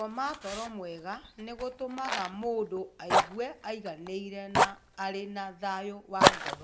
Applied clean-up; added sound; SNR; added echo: none; Fire; -4 dB; none.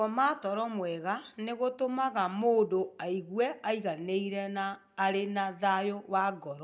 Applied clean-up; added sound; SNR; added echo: none; none; none; none.